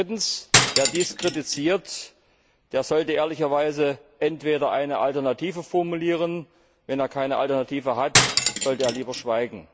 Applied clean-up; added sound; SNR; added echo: none; Cutlery, silverware; -2 dB; none.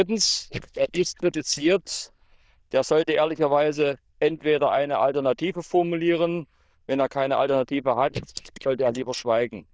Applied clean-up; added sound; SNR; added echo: neural diffusion model UNIVERSE++.